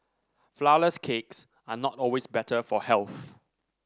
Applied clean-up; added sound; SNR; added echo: none; none; none; none.